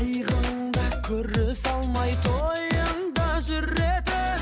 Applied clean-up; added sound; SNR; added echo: none; none; none; none.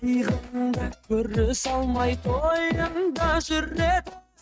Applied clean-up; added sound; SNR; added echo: neural mask model RNNoise.